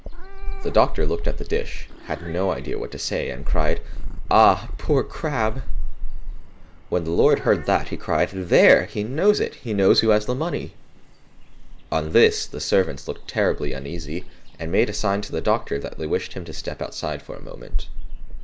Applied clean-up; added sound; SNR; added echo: none; Meow / Purr; 1 dB; none.